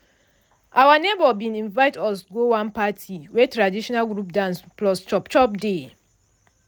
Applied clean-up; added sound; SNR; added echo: none; none; none; none.